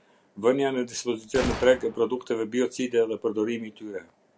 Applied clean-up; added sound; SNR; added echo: none; Gunshot, gunfire; 12 dB; none.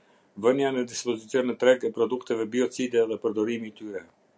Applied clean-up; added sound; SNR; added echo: none; none; none; none.